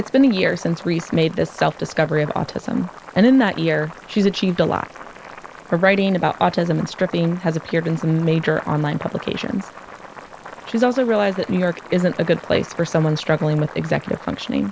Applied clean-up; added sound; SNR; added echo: none; Boiling; 18 dB; none.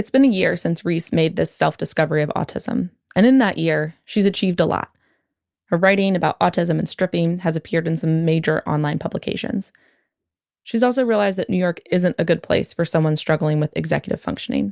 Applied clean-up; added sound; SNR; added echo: none; none; none; none.